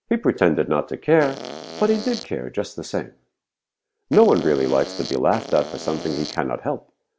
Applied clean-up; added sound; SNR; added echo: none; Fart; 11 dB; none.